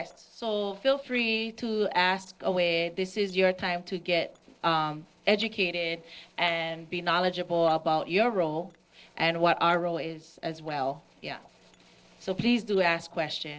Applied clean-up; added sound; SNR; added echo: neural separator model SepFormer DNS4.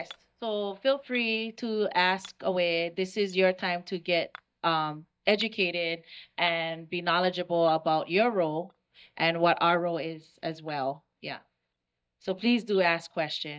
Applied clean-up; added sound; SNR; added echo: neural mask model DeepFilterNet 3.